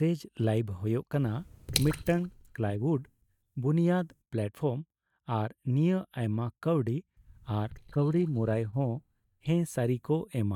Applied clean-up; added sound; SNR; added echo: neural mask model DeepFilterNet 3.